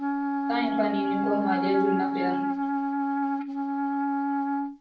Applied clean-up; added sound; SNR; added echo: none; Wind instrument, woodwind instrument; -4 dB; reverberation time 0.6 s.